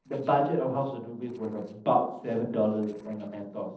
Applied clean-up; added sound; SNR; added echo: neural separator model SepFormer DNS4.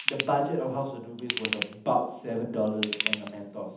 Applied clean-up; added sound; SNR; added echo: none; Ratchet, pawl / Tools; 3 dB; reverberation time 0.8 s.